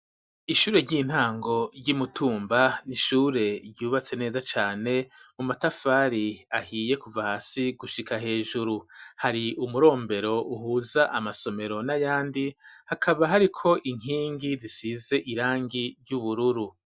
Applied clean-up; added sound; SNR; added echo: none; none; none; none.